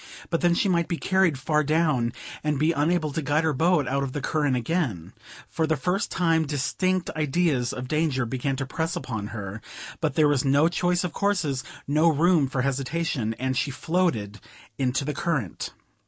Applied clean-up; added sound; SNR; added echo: none; none; none; none.